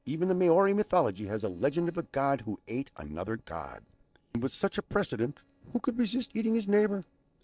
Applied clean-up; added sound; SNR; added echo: neural separator model SepFormer DNS4.